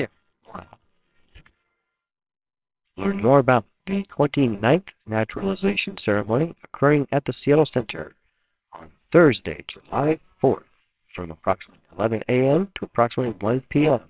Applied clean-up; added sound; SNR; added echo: neural separator model SepFormer WHAMR!.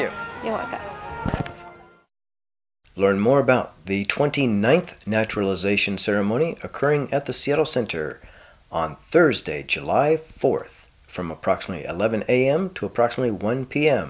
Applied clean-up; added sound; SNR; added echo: none; none; none; none.